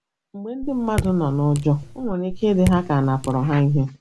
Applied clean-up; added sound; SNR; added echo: none; Raindrop / Drip; 9 dB; none.